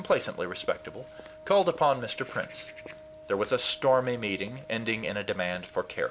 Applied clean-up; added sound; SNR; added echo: none; Walk, footsteps / Bird vocalization, bird call, bird song + Wind instrument, woodwind instrument; 17 dB; none.